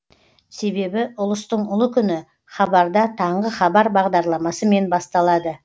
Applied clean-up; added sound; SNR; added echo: none; none; none; none.